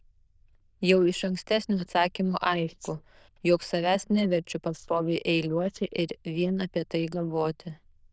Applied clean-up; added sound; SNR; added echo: neural diffusion model UNIVERSE++.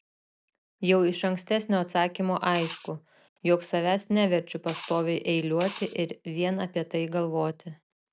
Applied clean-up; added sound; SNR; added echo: none; Liquid; 13 dB; none.